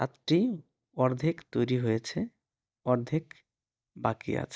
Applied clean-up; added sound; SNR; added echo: neural mask model DeepFilterNet 3.